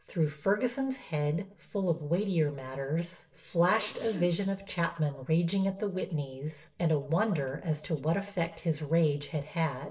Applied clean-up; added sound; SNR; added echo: neural separator model SepFormer DNS4.